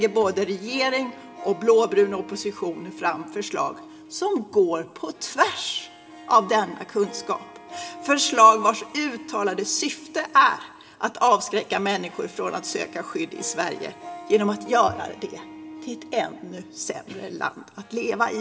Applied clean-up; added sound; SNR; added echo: none; Harp; 18 dB; reverberation time 1.2 s.